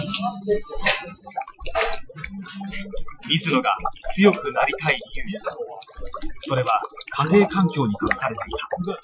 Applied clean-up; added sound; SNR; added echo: classical method Wiener filter.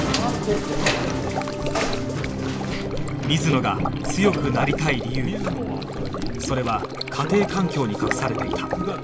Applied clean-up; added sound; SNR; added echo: none; Stream; 7 dB; none.